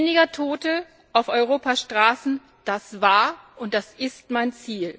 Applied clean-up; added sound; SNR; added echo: none; none; none; none.